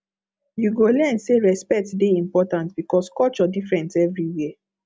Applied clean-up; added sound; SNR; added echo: none; none; none; none.